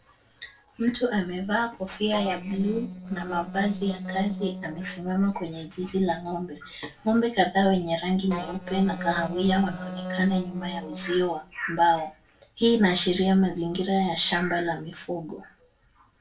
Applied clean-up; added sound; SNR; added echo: neural separator model SepFormer DNS4.